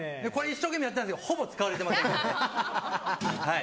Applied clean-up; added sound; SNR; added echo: none; none; none; none.